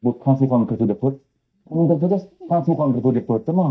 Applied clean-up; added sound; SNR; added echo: neural mask model DeepFilterNet 3.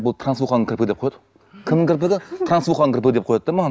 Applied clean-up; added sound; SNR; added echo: none; none; none; none.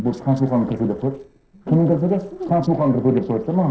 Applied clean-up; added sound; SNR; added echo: neural separator model SepFormer DNS4.